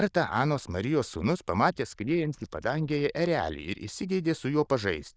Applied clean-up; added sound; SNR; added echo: neural diffusion model UNIVERSE++.